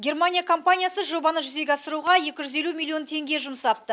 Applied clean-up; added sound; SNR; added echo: none; none; none; none.